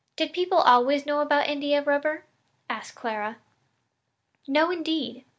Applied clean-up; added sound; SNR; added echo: none; none; none; none.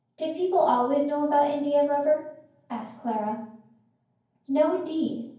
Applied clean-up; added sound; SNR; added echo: none; none; none; reverberation time 0.9 s.